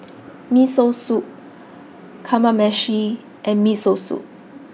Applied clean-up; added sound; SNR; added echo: none; none; none; none.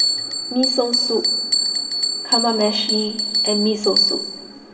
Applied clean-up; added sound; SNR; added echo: none; Bell; -2 dB; reverberation time 2.1 s.